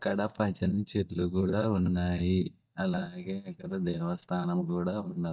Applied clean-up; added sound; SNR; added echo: neural mask model DeepFilterNet 3.